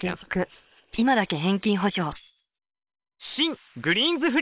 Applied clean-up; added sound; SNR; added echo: neural separator model SepFormer WHAM!.